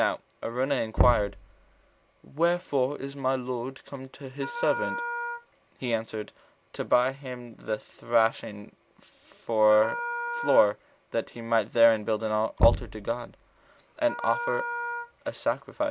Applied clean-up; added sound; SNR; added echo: none; Wind instrument, woodwind instrument + Knock / Wood; 5 dB; none.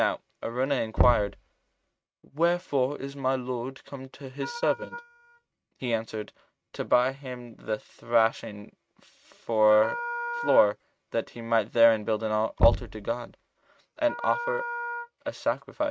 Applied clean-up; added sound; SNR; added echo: neural mask model RNNoise.